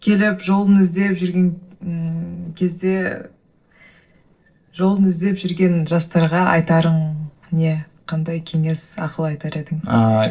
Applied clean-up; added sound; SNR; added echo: neural separator model SepFormer DNS4.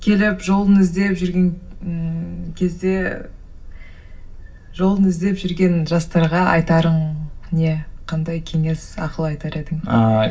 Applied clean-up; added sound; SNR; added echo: none; Boat, Water vehicle; 15 dB; reverberation time 0.4 s.